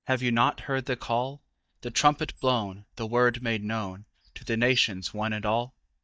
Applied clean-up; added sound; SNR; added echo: neural mask model DeepFilterNet 3.